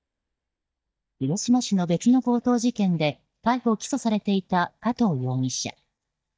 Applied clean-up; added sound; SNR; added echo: neural mask model DeepFilterNet 3.